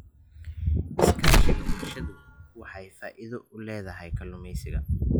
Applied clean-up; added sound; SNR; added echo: classical method log-MMSE.